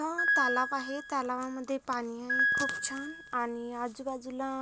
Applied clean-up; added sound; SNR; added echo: none; Piano; -1 dB; none.